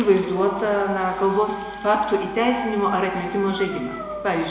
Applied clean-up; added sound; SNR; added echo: none; Dog; 13 dB; reverberation time 1.4 s.